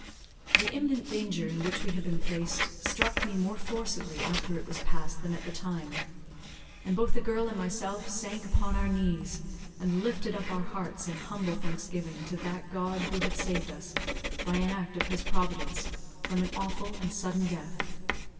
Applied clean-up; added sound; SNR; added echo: none; Writing; 8 dB; reverberation time 2.4 s.